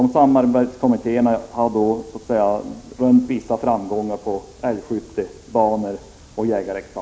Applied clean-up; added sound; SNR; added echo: none; none; none; none.